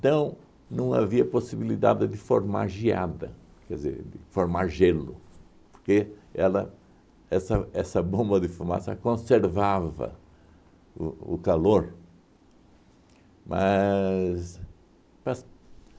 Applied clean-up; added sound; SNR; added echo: none; none; none; none.